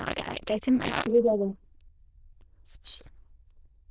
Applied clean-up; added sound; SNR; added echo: neural diffusion model UNIVERSE++.